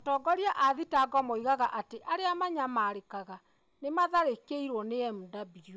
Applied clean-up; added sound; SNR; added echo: none; none; none; none.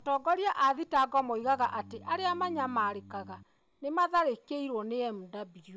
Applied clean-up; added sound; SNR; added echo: none; Organ; 19 dB; none.